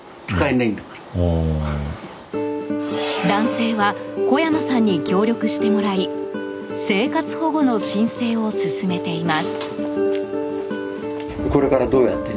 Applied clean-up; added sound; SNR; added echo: none; none; none; none.